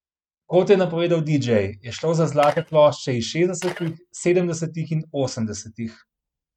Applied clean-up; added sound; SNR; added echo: neural mask model RNNoise.